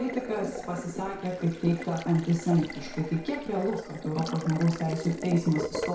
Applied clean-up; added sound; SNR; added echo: none; Water tap, faucet; 9 dB; reverberation time 0.5 s.